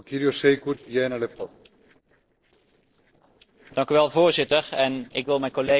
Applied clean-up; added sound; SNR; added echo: neural separator model SepFormer DNS4.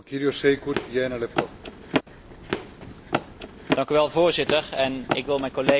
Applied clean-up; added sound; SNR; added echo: none; Run; 5 dB; none.